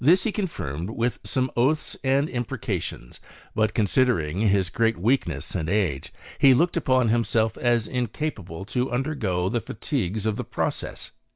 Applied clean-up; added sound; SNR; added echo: none; none; none; none.